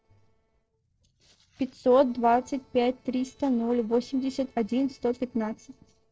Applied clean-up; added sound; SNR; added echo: neural separator model SepFormer DNS4.